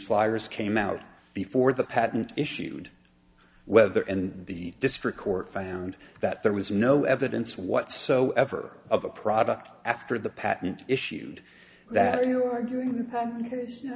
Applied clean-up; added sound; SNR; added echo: none; none; none; none.